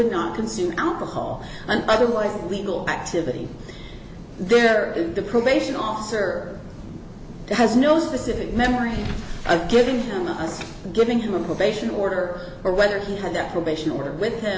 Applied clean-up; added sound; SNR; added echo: none; none; none; none.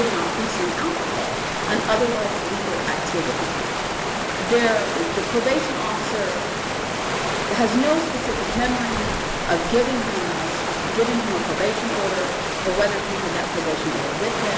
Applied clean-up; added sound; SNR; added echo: none; Water; 0 dB; none.